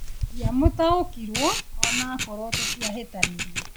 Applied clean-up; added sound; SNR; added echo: none; Camera; -1 dB; none.